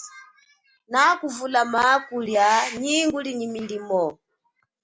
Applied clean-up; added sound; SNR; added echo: none; none; none; none.